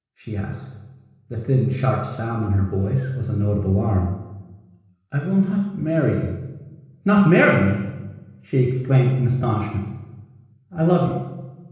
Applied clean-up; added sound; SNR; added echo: none; none; none; reverberation time 1.1 s.